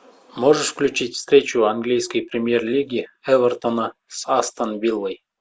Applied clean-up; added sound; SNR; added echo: none; none; none; none.